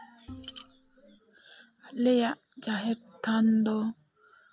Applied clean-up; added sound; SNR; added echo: none; Bowed string instrument; 19 dB; none.